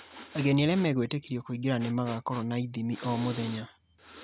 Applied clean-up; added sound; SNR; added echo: none; Breathing; 17 dB; none.